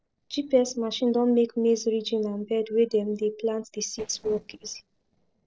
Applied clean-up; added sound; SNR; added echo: neural separator model SepFormer DNS4.